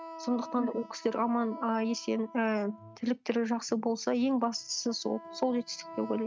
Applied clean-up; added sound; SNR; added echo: neural mask model RNNoise.